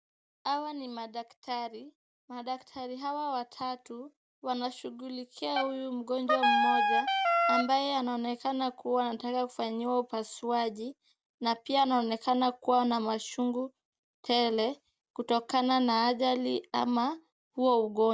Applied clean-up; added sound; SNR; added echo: none; Wind instrument, woodwind instrument; -4 dB; none.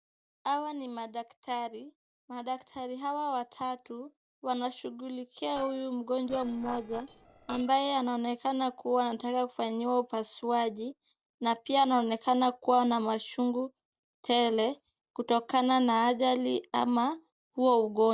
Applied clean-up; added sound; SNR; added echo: neural separator model SepFormer DNS4.